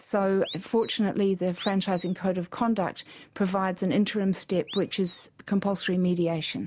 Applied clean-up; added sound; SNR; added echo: none; Animal; 18 dB; none.